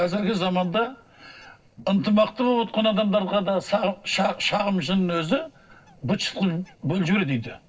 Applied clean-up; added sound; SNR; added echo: neural separator model SepFormer DNS4.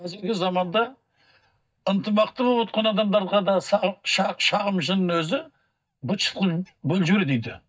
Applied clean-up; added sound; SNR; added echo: neural mask model DeepFilterNet 3.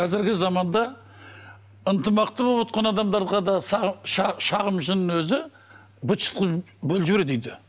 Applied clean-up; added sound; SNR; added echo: none; none; none; none.